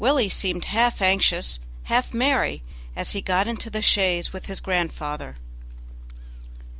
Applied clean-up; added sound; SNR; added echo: none; none; none; none.